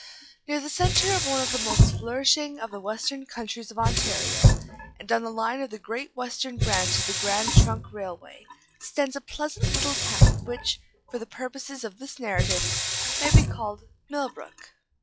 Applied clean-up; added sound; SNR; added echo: classical method log-MMSE.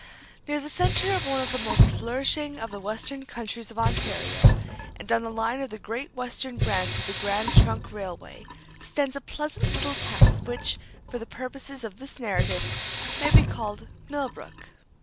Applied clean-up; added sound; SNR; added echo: none; Sink (filling or washing); -5 dB; none.